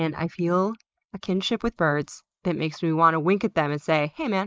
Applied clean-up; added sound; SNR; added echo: neural mask model Resemble Enhance denoiser.